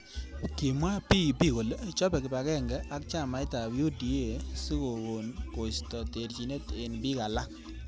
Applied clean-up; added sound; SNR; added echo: none; none; none; none.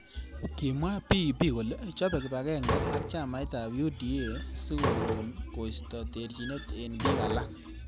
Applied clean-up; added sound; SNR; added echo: none; Slam; 4 dB; none.